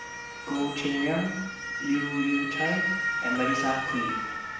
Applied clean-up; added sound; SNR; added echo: none; Motor vehicle (road) / Siren; 2 dB; reverberation time 0.6 s.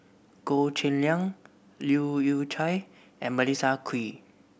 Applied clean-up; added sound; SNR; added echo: none; none; none; none.